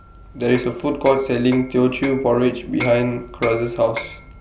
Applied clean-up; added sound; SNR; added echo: none; Hammer; 15 dB; none.